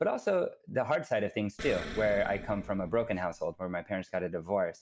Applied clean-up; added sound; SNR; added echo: none; Explosion; 12 dB; none.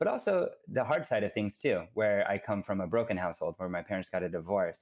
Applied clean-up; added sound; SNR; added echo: none; none; none; none.